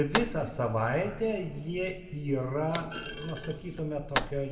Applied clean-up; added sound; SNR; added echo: none; Thump, thud; 7 dB; reverberation time 1.8 s.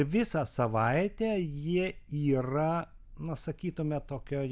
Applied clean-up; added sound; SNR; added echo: none; none; none; none.